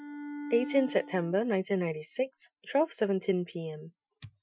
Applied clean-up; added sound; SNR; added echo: classical method Wiener filter.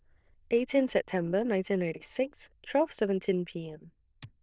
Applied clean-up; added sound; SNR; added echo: neural diffusion model UNIVERSE++.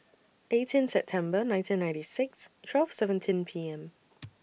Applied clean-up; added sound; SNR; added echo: none; none; none; none.